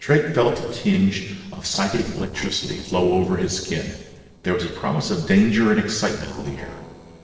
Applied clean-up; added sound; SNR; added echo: neural separator model SepFormer DNS4.